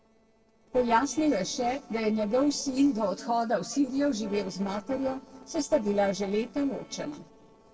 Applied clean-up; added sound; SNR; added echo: neural separator model SepFormer DNS4.